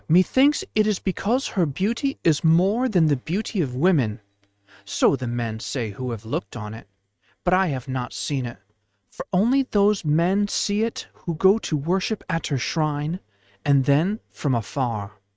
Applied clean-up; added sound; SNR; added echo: neural mask model RNNoise.